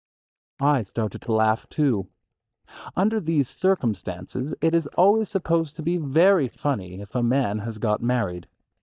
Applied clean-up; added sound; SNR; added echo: neural mask model DeepFilterNet 3.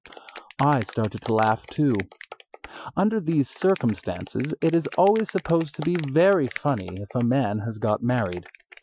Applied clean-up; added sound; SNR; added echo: classical method Wiener filter.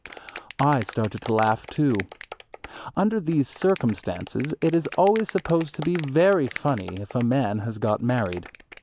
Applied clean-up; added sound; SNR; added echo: none; Clapping; 12 dB; none.